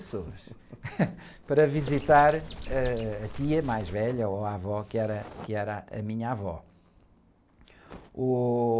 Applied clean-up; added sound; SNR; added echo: none; Bird; 9 dB; none.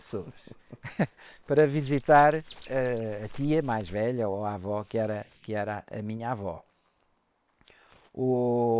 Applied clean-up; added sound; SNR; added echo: neural separator model SepFormer WHAM!.